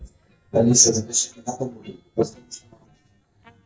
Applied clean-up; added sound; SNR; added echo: neural mask model DeepFilterNet 3.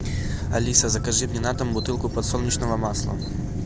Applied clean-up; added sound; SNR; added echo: none; none; none; none.